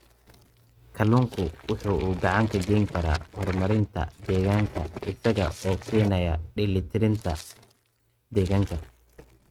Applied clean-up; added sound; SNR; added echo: neural mask model RNNoise.